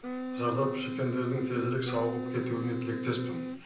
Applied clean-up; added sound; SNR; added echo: none; Wind instrument, woodwind instrument; 4 dB; reverberation time 0.6 s.